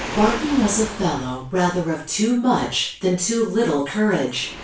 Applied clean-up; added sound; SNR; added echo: none; Waves, surf; 14 dB; reverberation time 0.3 s.